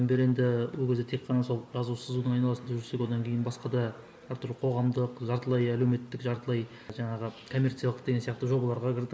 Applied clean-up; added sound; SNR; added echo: none; none; none; none.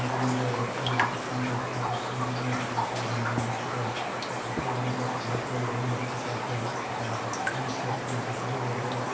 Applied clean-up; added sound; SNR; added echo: none; Raindrop; -2 dB; reverberation time 1.2 s.